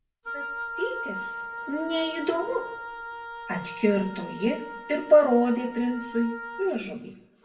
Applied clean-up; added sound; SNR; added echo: none; Wind instrument, woodwind instrument; 10 dB; reverberation time 0.6 s.